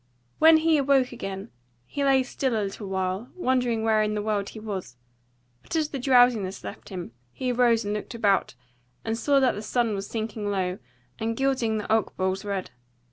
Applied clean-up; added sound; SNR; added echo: none; none; none; none.